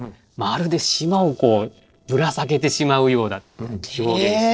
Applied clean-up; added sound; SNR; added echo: neural separator model SepFormer DNS4.